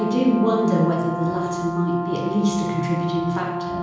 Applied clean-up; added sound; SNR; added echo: none; Brass instrument; 6 dB; reverberation time 1.0 s.